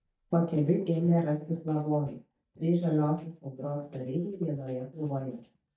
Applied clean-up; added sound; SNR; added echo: neural mask model DeepFilterNet 3.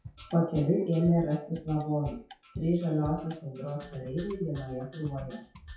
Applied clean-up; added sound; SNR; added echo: classical method WPE with log-MMSE.